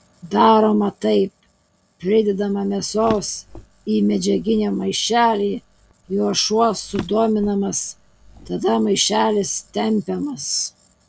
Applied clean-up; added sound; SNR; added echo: none; Drawer open or close; 19 dB; none.